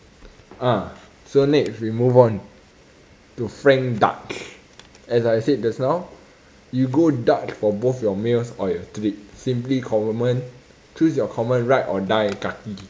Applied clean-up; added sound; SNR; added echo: none; none; none; none.